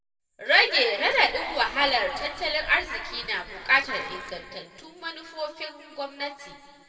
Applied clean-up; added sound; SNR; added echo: none; Liquid; 18 dB; reverberation time 2.2 s.